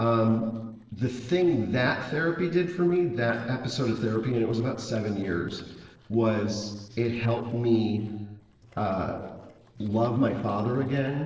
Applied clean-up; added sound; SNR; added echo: neural separator model SepFormer DNS4.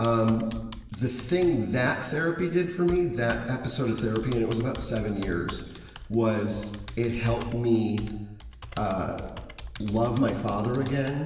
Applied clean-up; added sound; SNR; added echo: none; Computer keyboard; 14 dB; reverberation time 1.3 s.